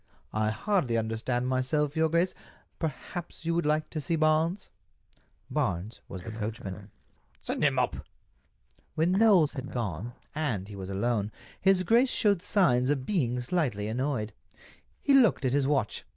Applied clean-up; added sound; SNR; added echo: neural diffusion model UNIVERSE++.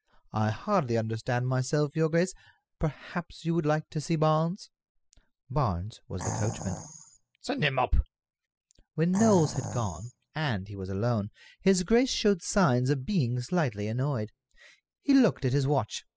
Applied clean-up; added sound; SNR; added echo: classical method spectral subtraction.